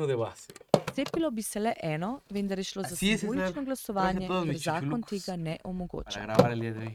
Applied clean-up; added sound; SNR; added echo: neural mask model RNNoise.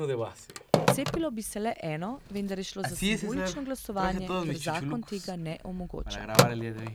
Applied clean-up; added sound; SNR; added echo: none; Telephone; -4 dB; none.